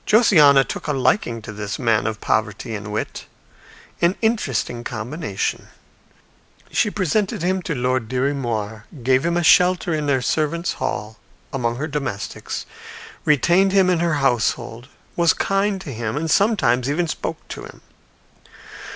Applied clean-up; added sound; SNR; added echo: none; none; none; none.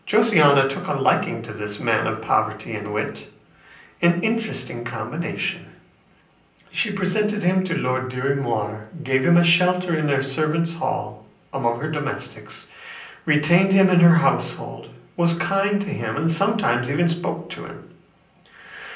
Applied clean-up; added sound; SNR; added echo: none; none; none; reverberation time 0.6 s.